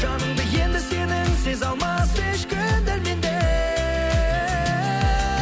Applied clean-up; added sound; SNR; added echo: none; none; none; none.